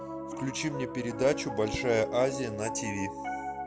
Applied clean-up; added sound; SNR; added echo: none; Piano; 6 dB; none.